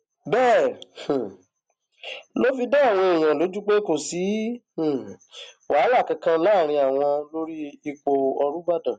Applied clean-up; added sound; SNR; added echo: none; none; none; none.